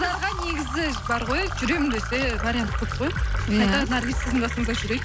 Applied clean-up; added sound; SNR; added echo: none; Fill (with liquid); 9 dB; none.